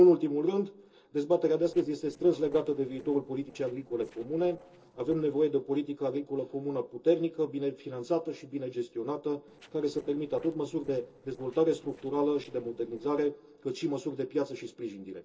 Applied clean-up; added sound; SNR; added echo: neural separator model SepFormer DNS4.